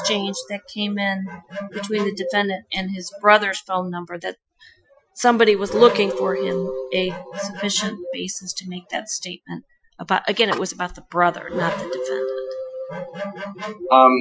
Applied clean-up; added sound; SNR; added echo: classical method Wiener filter.